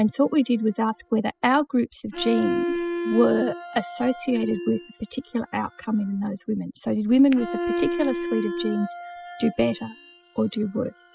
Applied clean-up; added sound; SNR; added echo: classical method spectral subtraction.